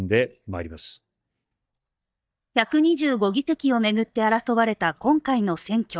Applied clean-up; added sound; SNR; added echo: neural mask model DeepFilterNet 3.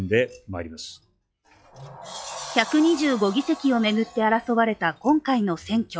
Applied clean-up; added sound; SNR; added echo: classical method log-MMSE.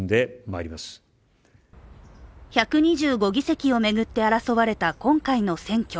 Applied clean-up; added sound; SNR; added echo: none; none; none; none.